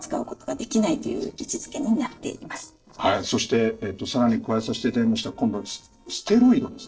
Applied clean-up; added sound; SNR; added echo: neural separator model SepFormer DNS4.